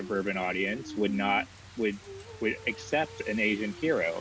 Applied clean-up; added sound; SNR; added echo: none; Rain; 13 dB; none.